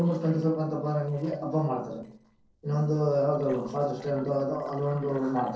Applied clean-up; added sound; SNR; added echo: neural separator model SepFormer DNS4.